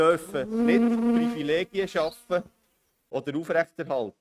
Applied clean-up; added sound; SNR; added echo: neural mask model RNNoise.